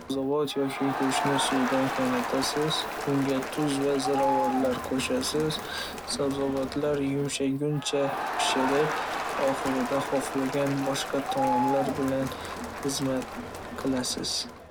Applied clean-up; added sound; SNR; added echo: none; Crowd; 4 dB; none.